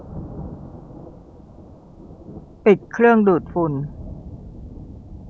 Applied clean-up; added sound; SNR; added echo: none; Thunder; 15 dB; none.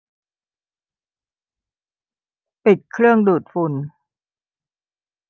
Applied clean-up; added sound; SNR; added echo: none; none; none; none.